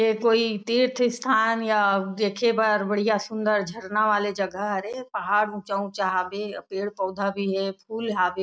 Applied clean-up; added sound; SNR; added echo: none; none; none; none.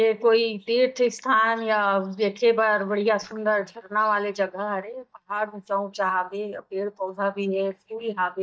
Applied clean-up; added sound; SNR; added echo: neural mask model DeepFilterNet 3.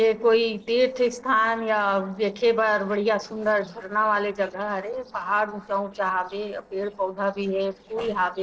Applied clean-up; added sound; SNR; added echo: neural separator model SepFormer DNS4.